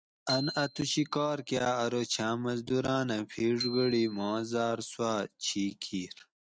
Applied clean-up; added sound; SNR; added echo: neural mask model RNNoise.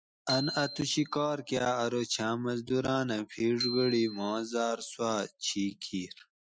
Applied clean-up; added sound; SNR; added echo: classical method Wiener filter.